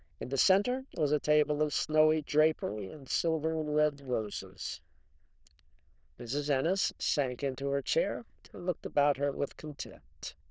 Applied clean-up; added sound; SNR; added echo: neural diffusion model UNIVERSE++.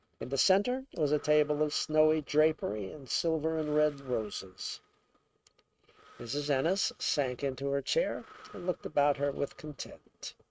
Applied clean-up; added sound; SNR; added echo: neural mask model RNNoise.